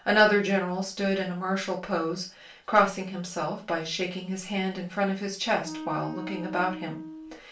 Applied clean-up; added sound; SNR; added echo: none; Wind instrument, woodwind instrument; 11 dB; reverberation time 0.3 s.